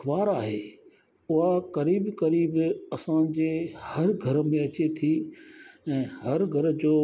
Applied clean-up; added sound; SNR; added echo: none; none; none; none.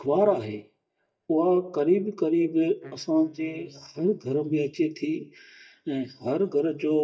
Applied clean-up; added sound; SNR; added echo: neural mask model DeepFilterNet 3.